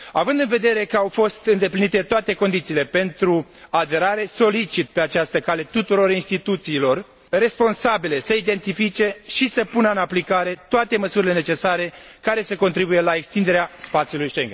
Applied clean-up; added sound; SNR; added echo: none; none; none; none.